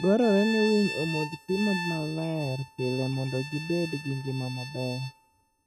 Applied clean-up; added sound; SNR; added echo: neural mask model RNNoise.